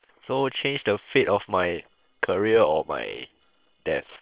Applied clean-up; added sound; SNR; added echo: neural separator model SepFormer WHAM!.